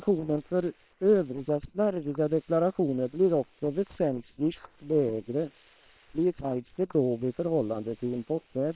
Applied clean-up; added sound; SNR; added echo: neural separator model SepFormer WHAM!.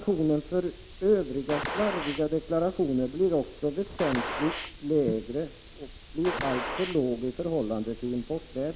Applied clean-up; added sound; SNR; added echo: none; Gunshot, gunfire; 6 dB; none.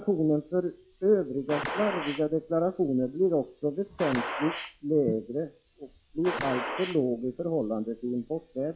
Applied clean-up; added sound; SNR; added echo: classical method log-MMSE.